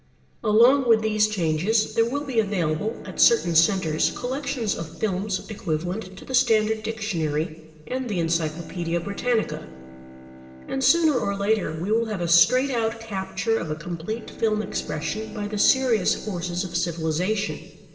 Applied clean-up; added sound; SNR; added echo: none; Bowed string instrument; 19 dB; reverberation time 2.9 s.